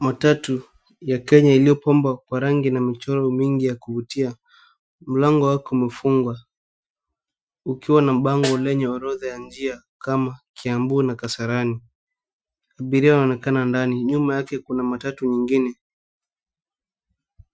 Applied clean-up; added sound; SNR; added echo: classical method Wiener filter.